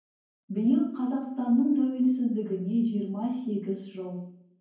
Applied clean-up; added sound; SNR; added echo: none; none; none; reverberation time 0.9 s.